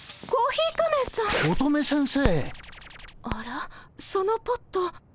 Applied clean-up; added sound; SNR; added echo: none; Crackle; 8 dB; none.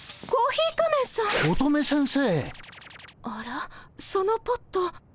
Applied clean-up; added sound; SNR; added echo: none; none; none; none.